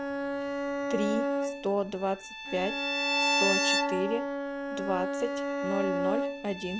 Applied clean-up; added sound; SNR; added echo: none; Bowed string instrument + Bowed string instrument; -3 dB; none.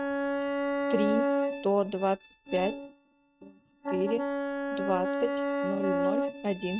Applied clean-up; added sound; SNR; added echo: neural mask model RNNoise.